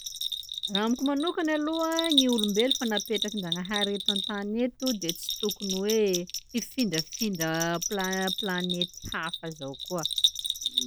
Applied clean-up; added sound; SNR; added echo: none; Bell; 3 dB; none.